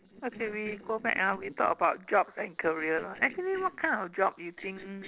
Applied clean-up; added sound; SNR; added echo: neural separator model SepFormer DNS4.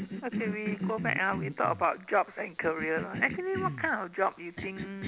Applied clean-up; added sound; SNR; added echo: none; Cough; 7 dB; none.